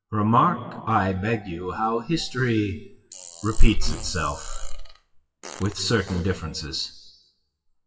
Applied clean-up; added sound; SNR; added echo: classical method WPE with log-MMSE.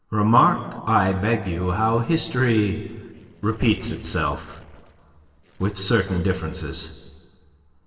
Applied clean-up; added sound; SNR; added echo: neural separator model SepFormer DNS4.